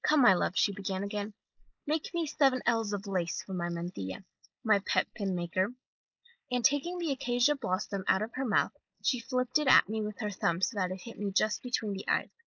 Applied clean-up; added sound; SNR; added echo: neural mask model Resemble Enhance denoiser.